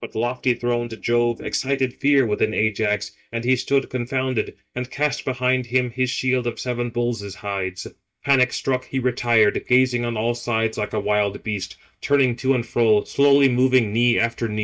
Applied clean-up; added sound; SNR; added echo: neural mask model DeepFilterNet 3.